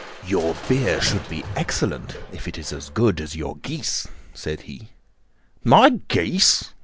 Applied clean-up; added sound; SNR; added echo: none; Crushing; 16 dB; none.